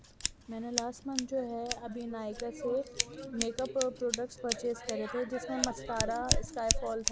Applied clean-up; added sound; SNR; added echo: none; Scissors; 2 dB; none.